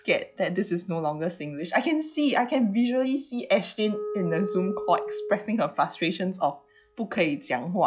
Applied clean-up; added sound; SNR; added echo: classical method log-MMSE.